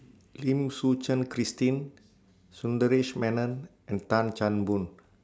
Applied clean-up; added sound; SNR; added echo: none; none; none; none.